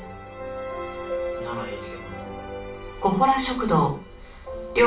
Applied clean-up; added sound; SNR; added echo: none; none; none; reverberation time 0.3 s.